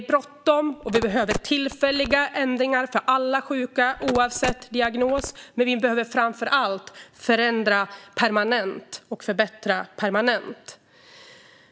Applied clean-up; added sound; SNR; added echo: none; Telephone; 10 dB; none.